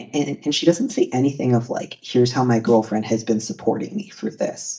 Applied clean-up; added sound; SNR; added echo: neural mask model DeepFilterNet 3.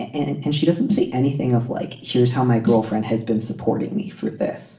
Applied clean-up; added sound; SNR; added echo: neural separator model SepFormer DNS4.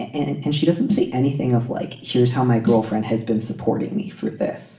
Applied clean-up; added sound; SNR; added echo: none; Snare drum; 11 dB; reverberation time 0.7 s.